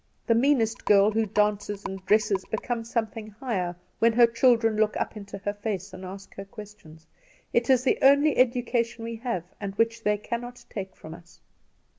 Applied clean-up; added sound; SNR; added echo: none; Rattle; 16 dB; none.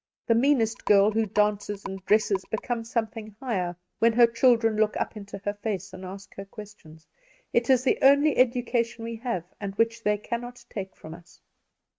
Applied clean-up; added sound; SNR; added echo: neural mask model RNNoise.